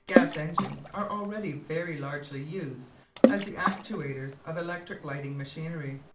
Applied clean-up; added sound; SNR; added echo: none; Water / Splash, splatter; -4 dB; reverberation time 0.4 s.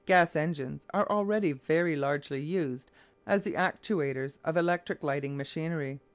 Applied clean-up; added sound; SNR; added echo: none; none; none; none.